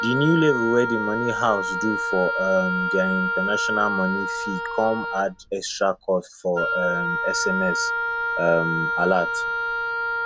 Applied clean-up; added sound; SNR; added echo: none; Wind instrument, woodwind instrument; 1 dB; none.